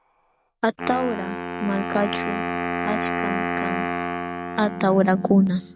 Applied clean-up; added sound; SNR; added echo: none; Wind instrument, woodwind instrument; 4 dB; none.